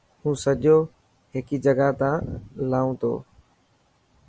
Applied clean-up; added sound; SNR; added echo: none; none; none; none.